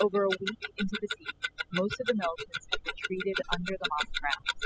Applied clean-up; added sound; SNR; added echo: classical method spectral subtraction.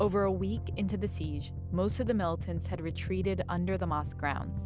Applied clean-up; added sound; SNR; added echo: none; none; none; none.